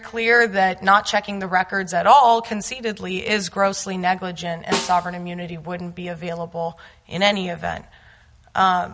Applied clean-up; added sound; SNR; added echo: none; Snare drum; 12 dB; none.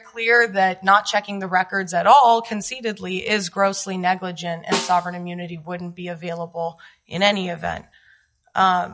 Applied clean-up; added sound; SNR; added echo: classical method log-MMSE.